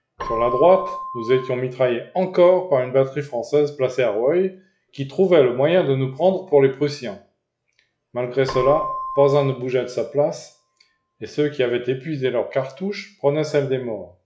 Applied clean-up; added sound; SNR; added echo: classical method log-MMSE.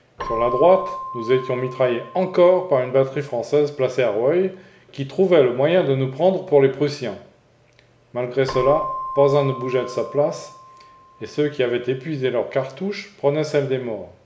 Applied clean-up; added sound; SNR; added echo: none; Keyboard (musical); 15 dB; none.